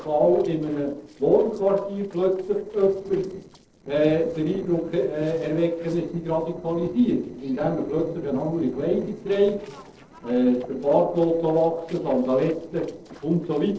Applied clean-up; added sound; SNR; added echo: neural separator model SepFormer DNS4.